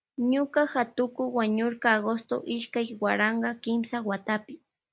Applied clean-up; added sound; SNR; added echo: none; none; none; none.